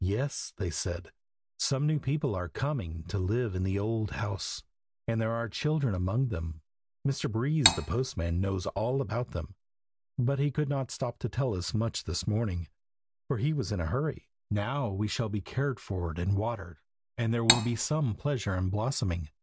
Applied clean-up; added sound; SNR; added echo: none; Cutlery, silverware; -3 dB; none.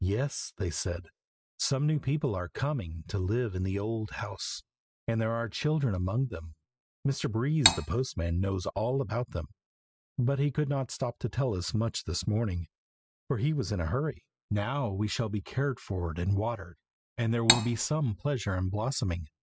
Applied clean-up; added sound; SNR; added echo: classical method spectral subtraction.